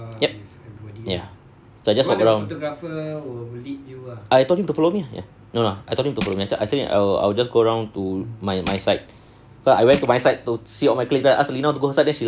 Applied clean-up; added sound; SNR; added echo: none; Crushing; 11 dB; none.